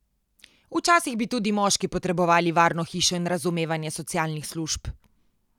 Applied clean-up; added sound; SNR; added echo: none; none; none; none.